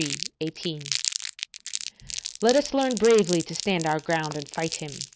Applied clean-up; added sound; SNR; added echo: none; Crumpling, crinkling; 8 dB; none.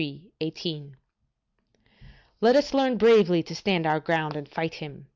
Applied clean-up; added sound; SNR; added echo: none; none; none; none.